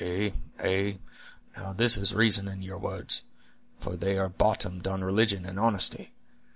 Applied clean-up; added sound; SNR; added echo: none; none; none; none.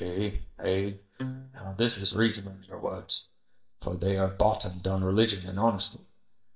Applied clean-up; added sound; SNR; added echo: neural mask model DeepFilterNet 3.